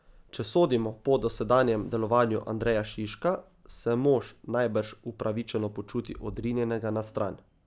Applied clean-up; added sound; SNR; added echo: none; none; none; none.